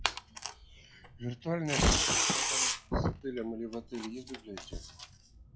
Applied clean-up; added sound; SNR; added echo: classical method log-MMSE.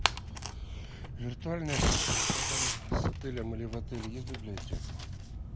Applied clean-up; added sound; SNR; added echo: none; Tearing; -1 dB; none.